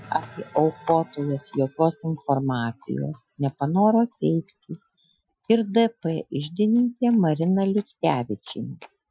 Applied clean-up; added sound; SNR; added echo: classical method Wiener filter.